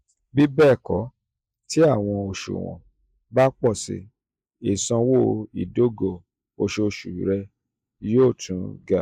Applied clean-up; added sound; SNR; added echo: neural mask model Resemble Enhance denoiser.